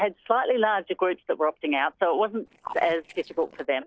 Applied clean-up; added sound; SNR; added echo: neural separator model SepFormer DNS4.